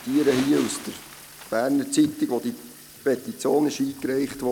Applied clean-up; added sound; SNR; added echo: none; Crumpling, crinkling + Sink (filling or washing) / Water tap, faucet; 17 dB; none.